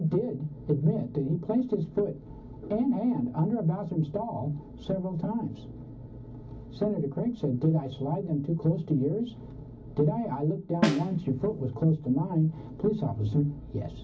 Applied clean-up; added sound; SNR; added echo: none; Snare drum; 4 dB; reverberation time 0.4 s.